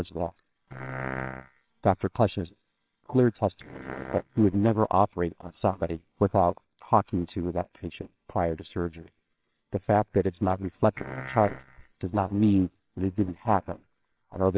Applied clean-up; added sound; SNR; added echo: neural separator model SepFormer WHAMR!.